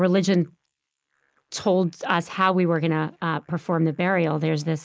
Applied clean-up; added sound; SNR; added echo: neural mask model Resemble Enhance denoiser.